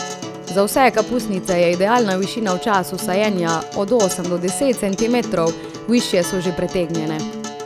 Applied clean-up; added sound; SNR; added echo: none; Acoustic guitar; 10 dB; none.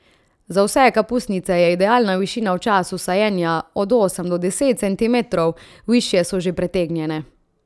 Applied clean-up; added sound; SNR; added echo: none; none; none; none.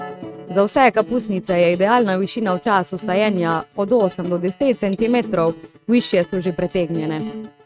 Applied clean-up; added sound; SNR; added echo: neural mask model RNNoise.